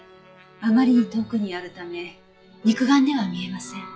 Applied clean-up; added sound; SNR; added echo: classical method log-MMSE.